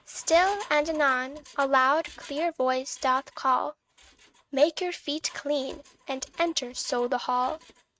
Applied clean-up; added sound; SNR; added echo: neural mask model RNNoise.